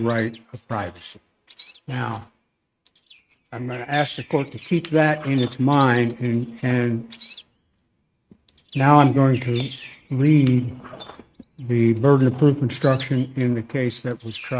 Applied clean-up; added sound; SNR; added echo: neural mask model RNNoise.